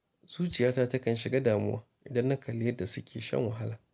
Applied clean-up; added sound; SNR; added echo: none; none; none; none.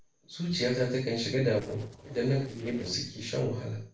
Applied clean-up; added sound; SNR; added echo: neural separator model SepFormer DNS4.